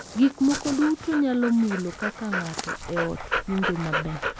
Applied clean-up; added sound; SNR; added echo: none; Dog; 7 dB; none.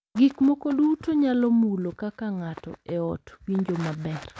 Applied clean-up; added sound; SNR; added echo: none; none; none; none.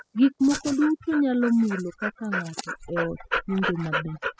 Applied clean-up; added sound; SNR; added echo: classical method spectral subtraction.